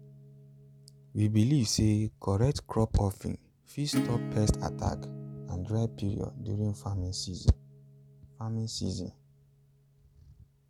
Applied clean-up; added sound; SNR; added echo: none; Acoustic guitar / Strum; 11 dB; none.